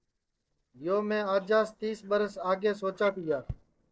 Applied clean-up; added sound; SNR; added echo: neural separator model SepFormer DNS4.